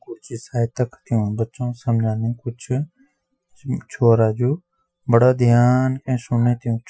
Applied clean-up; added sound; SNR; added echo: classical method Wiener filter.